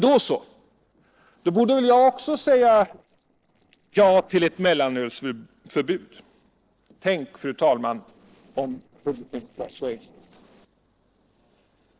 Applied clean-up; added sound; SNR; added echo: neural separator model SepFormer DNS4.